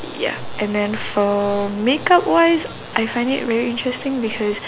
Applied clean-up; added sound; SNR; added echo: none; Stream; 18 dB; none.